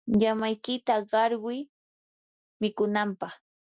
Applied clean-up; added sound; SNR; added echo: none; none; none; none.